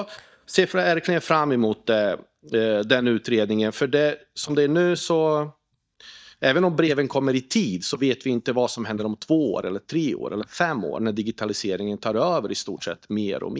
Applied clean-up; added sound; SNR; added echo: neural mask model DeepFilterNet 3.